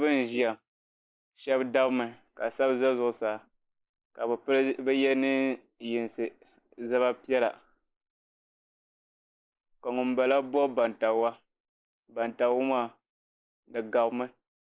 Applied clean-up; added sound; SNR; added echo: neural mask model Resemble Enhance denoiser.